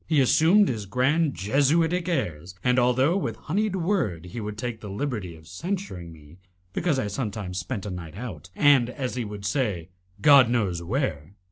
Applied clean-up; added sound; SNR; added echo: none; none; none; none.